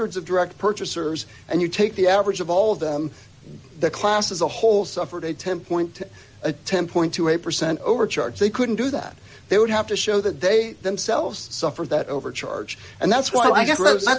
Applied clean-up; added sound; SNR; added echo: none; none; none; none.